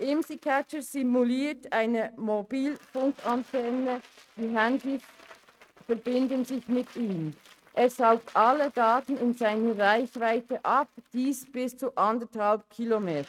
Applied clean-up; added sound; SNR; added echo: neural mask model RNNoise.